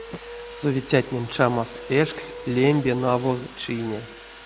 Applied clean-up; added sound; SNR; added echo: none; Domestic sounds, home sounds; 15 dB; none.